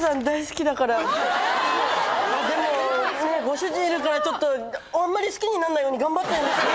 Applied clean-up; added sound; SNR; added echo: none; none; none; none.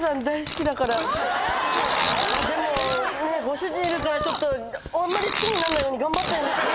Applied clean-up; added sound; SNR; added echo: none; Fart; 3 dB; none.